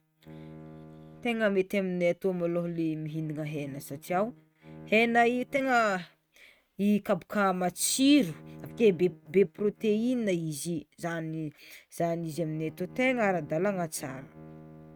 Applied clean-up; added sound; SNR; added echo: neural mask model RNNoise.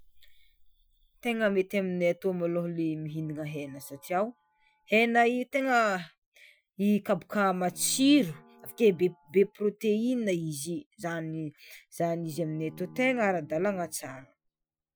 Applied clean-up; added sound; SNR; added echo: classical method Wiener filter.